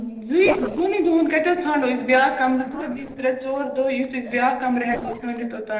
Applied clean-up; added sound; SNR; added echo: neural separator model SepFormer DNS4.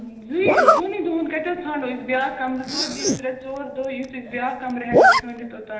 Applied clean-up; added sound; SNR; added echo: none; Zipper (clothing); -4 dB; reverberation time 0.9 s.